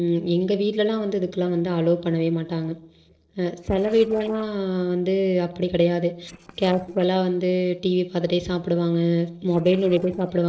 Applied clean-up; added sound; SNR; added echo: neural separator model SepFormer DNS4.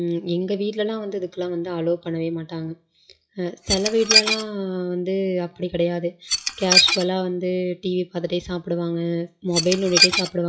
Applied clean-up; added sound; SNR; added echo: classical method WPE with log-MMSE.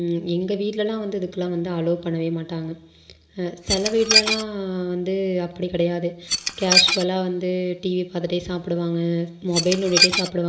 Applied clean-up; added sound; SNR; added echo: none; Dishes, pots, and pans / Glass; -2 dB; reverberation time 0.9 s.